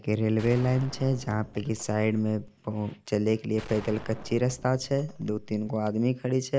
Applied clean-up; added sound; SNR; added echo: none; Gunshot, gunfire; 17 dB; none.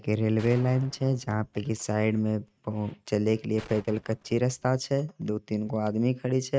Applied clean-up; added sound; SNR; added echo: neural mask model RNNoise.